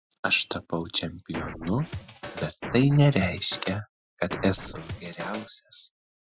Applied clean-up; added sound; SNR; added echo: classical method Wiener filter.